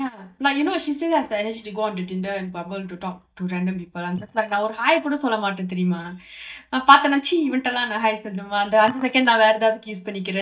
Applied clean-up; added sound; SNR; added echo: neural mask model DeepFilterNet 3.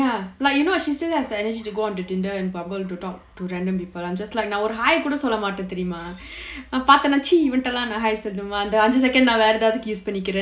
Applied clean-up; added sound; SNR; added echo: none; none; none; none.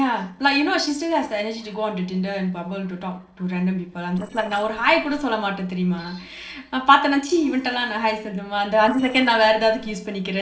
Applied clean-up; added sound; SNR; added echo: neural separator model SepFormer DNS4.